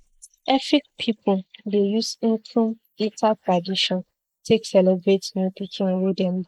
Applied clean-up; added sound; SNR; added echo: neural mask model Resemble Enhance denoiser.